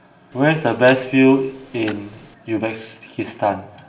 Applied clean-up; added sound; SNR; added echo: none; Tick-tock; 19 dB; reverberation time 0.6 s.